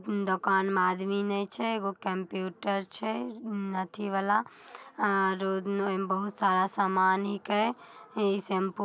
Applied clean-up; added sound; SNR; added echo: none; none; none; none.